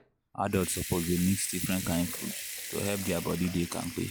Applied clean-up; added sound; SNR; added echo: none; Sink (filling or washing) / Water tap, faucet / Liquid; 9 dB; none.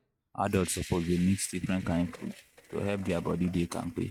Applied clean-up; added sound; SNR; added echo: neural mask model RNNoise.